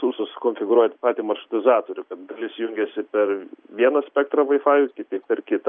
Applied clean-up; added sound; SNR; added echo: none; none; none; none.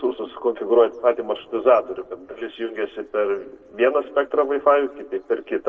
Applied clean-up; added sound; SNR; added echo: neural separator model SepFormer DNS4.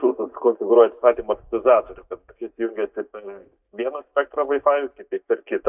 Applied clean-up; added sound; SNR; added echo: neural mask model DeepFilterNet 3.